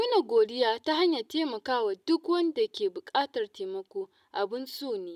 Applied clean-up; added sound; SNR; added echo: none; none; none; none.